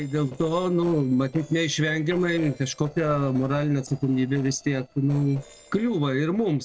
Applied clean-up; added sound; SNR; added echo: neural separator model SepFormer DNS4.